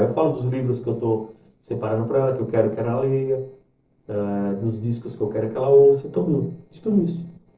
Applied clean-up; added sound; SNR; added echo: neural separator model SepFormer DNS4.